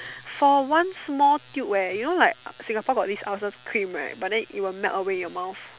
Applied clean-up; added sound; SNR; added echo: none; none; none; none.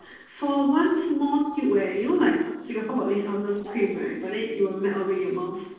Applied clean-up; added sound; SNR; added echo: neural separator model SepFormer DNS4.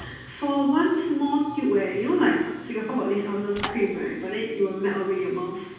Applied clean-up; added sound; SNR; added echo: none; Thump, thud / Bicycle; 19 dB; reverberation time 1.2 s.